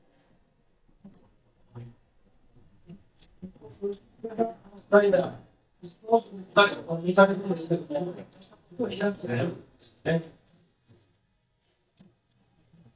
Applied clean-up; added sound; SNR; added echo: neural mask model DeepFilterNet 3.